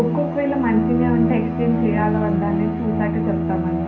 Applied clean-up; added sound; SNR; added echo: none; Bowed string instrument; 0 dB; reverberation time 0.6 s.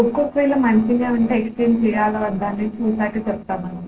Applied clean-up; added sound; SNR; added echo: neural separator model SepFormer DNS4.